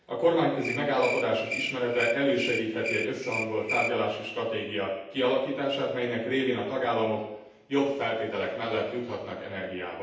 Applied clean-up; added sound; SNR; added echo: none; Cricket; 6 dB; reverberation time 0.9 s.